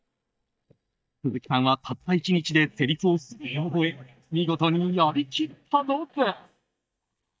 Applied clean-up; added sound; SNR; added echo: neural mask model DeepFilterNet 3.